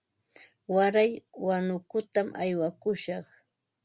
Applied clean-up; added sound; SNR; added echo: none; none; none; none.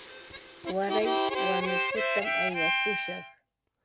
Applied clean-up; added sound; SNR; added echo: none; Harmonica; -5 dB; none.